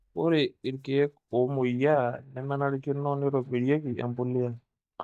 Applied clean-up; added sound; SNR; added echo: neural mask model DeepFilterNet 3.